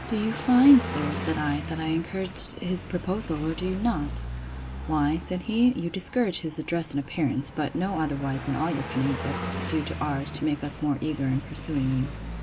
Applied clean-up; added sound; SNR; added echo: none; Car passing by; 10 dB; none.